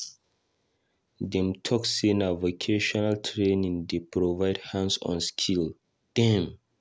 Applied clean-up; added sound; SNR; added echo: none; none; none; none.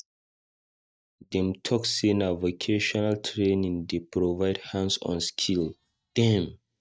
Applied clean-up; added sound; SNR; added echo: neural mask model DeepFilterNet 3.